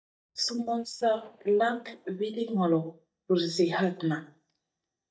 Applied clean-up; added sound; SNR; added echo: neural mask model DeepFilterNet 3.